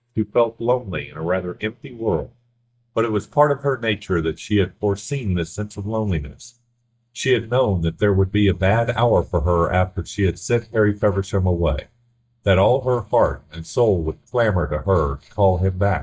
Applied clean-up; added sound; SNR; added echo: neural mask model DeepFilterNet 3.